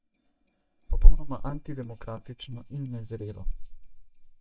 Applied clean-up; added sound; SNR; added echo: neural mask model DeepFilterNet 3.